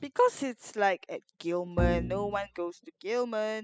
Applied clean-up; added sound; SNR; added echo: classical method spectral subtraction.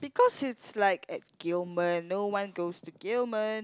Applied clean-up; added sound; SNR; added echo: none; none; none; none.